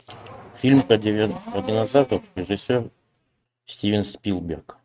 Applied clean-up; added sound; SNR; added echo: neural mask model RNNoise.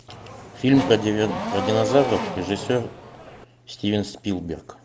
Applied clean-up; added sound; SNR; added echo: none; Race car, auto racing / Accelerating, revving, vroom; 6 dB; none.